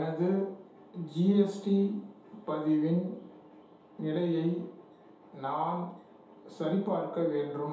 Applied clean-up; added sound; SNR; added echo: none; none; none; reverberation time 0.8 s.